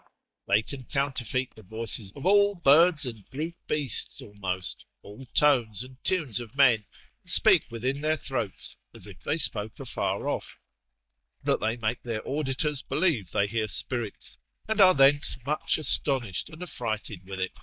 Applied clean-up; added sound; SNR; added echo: neural mask model DeepFilterNet 3.